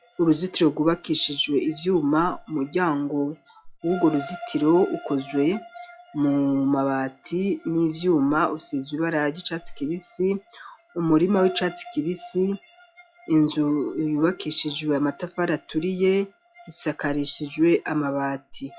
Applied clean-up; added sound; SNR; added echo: classical method log-MMSE.